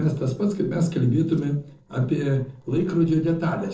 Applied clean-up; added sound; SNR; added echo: neural separator model SepFormer DNS4.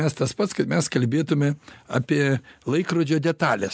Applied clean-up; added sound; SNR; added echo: none; none; none; none.